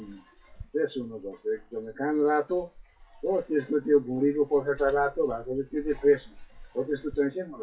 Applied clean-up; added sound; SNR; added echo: classical method WPE with log-MMSE.